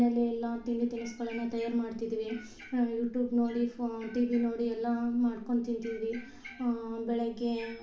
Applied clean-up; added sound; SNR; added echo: none; none; none; reverberation time 0.5 s.